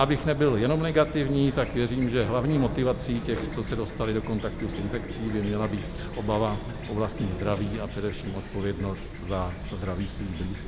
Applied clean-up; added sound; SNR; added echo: none; Chirp, tweet / Fowl; 8 dB; none.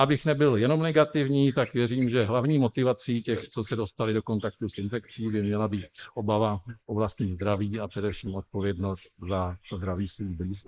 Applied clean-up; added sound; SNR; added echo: neural mask model Resemble Enhance denoiser.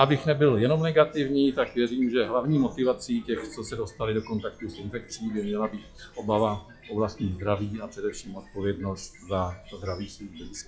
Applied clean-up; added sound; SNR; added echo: classical method log-MMSE.